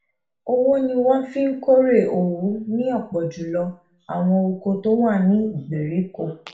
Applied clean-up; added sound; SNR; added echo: none; none; none; reverberation time 0.4 s.